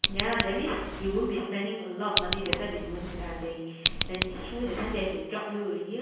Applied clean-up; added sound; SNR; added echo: none; Bell; 0 dB; reverberation time 1.0 s.